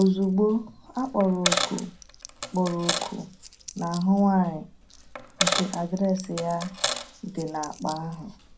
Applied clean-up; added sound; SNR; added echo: none; Coin (dropping); 6 dB; reverberation time 0.2 s.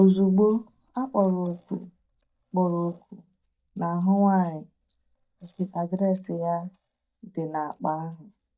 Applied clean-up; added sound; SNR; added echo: neural mask model DeepFilterNet 3.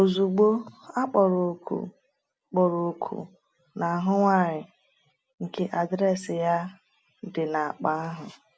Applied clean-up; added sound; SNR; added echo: none; none; none; none.